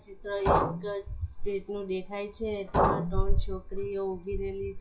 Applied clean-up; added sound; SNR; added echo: classical method WPE with log-MMSE.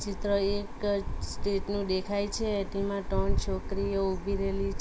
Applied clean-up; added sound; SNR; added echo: none; none; none; none.